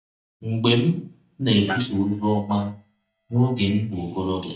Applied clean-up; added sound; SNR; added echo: neural mask model DeepFilterNet 3.